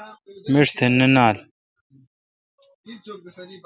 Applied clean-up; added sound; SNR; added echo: none; none; none; none.